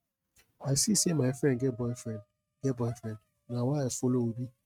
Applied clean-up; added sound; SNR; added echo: neural mask model RNNoise.